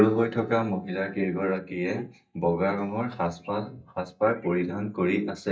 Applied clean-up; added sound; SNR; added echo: neural mask model DeepFilterNet 3.